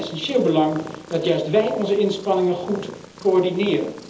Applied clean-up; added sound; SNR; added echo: none; Purr; 17 dB; reverberation time 1.2 s.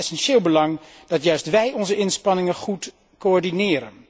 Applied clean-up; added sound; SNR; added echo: none; none; none; none.